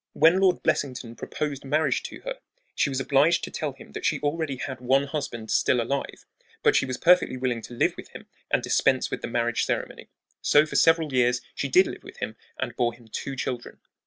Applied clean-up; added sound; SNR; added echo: none; none; none; none.